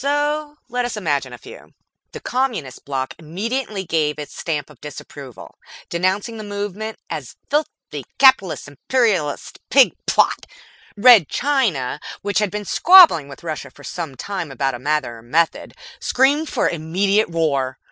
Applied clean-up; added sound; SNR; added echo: none; none; none; none.